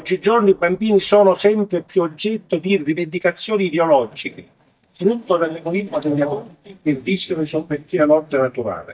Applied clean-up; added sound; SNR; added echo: neural mask model DeepFilterNet 3.